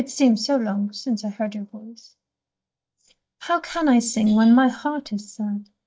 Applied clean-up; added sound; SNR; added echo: neural mask model DeepFilterNet 3.